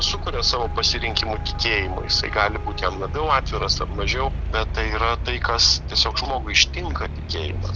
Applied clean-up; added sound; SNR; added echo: none; Traffic noise, roadway noise; 4 dB; none.